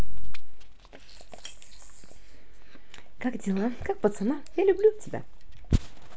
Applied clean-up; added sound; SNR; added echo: none; none; none; none.